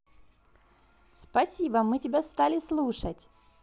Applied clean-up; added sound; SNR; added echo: none; none; none; none.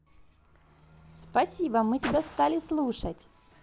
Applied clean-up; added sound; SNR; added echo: none; Car; 14 dB; none.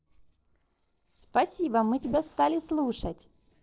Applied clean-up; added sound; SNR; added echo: neural separator model SepFormer DNS4.